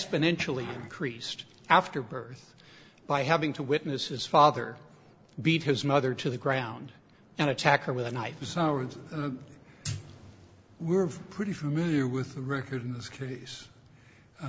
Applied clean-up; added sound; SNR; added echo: none; none; none; none.